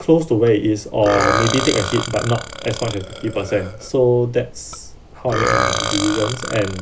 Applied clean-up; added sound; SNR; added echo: none; Burping, eructation; 5 dB; none.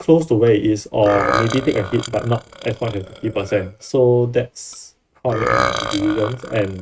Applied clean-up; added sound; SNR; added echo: neural mask model RNNoise.